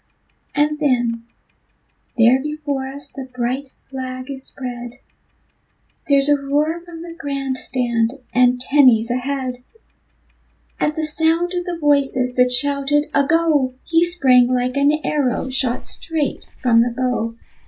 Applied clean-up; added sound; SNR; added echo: none; Clock; 19 dB; none.